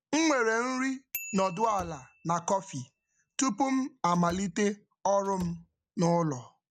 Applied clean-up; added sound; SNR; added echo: none; Slam / Wood + Bicycle bell; 18 dB; none.